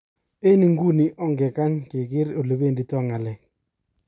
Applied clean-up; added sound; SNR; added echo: none; none; none; none.